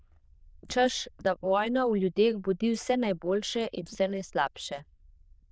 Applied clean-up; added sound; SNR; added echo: neural diffusion model UNIVERSE++.